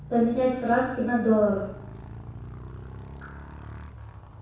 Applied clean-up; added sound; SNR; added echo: none; Motorcycle; 14 dB; reverberation time 0.7 s.